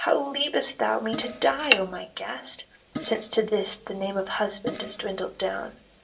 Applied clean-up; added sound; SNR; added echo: none; Fart; 15 dB; reverberation time 0.2 s.